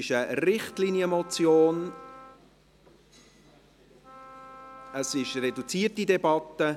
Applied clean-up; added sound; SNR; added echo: none; Wind instrument, woodwind instrument; 19 dB; none.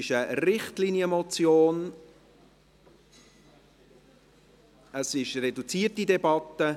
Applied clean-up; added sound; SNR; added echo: none; none; none; none.